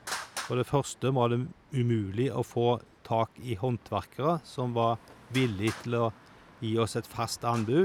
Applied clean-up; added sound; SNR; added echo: none; Traffic noise, roadway noise; 17 dB; none.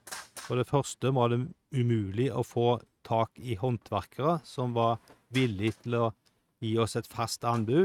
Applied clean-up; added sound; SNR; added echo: neural mask model RNNoise.